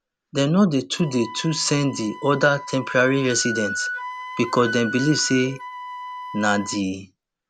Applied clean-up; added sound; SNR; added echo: none; Wind instrument, woodwind instrument; 11 dB; none.